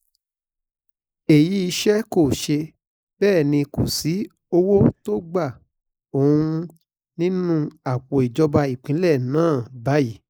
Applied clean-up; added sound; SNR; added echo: neural mask model Resemble Enhance denoiser.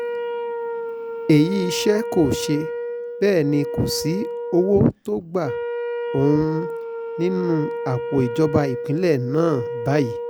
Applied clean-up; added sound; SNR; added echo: none; Wind instrument, woodwind instrument; 6 dB; none.